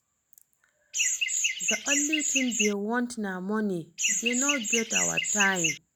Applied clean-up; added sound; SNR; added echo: none; Chirp, tweet; -4 dB; none.